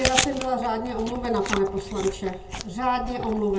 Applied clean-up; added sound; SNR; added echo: none; Chewing, mastication; 5 dB; reverberation time 0.2 s.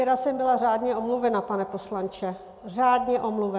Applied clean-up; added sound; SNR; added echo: none; none; none; none.